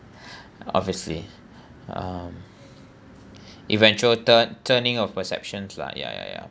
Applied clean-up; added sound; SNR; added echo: none; none; none; none.